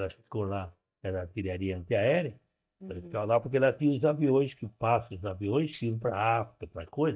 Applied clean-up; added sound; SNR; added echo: neural mask model DeepFilterNet 3.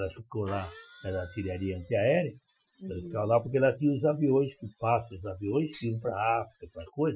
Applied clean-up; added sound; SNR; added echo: classical method Wiener filter.